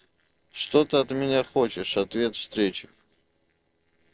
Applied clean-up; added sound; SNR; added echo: neural separator model SepFormer DNS4.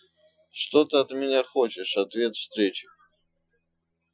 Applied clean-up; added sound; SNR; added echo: classical method Wiener filter.